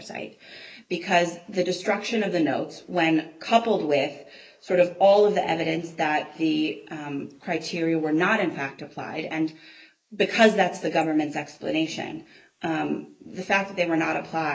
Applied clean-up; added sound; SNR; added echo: neural mask model Resemble Enhance denoiser.